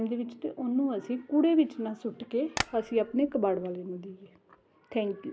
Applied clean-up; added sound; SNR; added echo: none; Tap; 8 dB; none.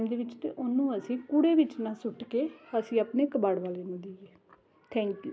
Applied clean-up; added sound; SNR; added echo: none; none; none; none.